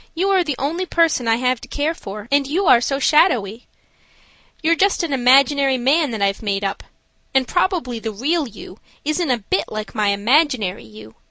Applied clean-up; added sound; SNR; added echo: none; none; none; none.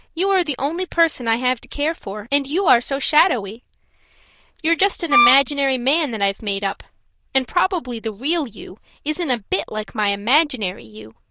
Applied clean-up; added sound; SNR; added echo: neural diffusion model UNIVERSE++.